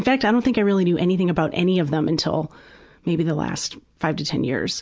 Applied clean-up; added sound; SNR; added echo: none; none; none; none.